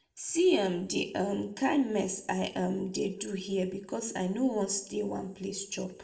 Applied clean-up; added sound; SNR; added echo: none; none; none; reverberation time 0.4 s.